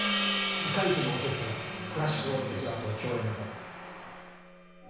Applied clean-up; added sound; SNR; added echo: none; Gong; 2 dB; reverberation time 1.1 s.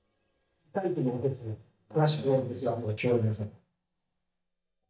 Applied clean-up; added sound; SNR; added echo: neural mask model DeepFilterNet 3.